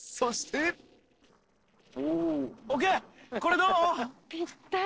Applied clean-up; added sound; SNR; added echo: neural separator model SepFormer DNS4.